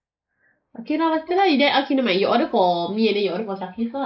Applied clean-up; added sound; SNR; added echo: neural mask model Resemble Enhance denoiser.